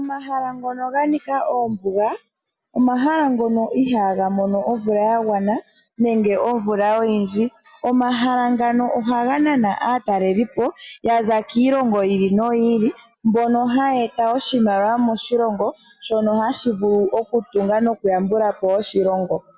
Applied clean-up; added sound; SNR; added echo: none; none; none; none.